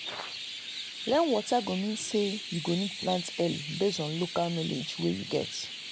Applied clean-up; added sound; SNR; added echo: none; Chirp, tweet; 8 dB; none.